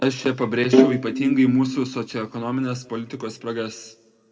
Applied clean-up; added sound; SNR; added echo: none; Bowed string instrument; -2 dB; reverberation time 1.1 s.